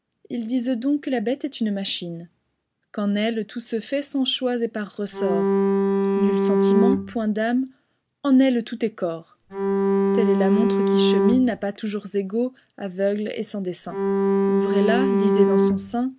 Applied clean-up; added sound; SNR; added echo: none; Bowed string instrument; -5 dB; none.